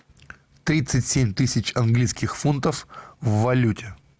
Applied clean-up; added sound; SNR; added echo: none; none; none; none.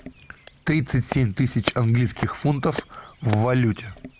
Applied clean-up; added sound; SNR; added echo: none; Walk, footsteps; 13 dB; none.